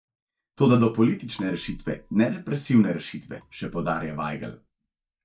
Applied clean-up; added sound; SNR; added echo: neural mask model DeepFilterNet 3.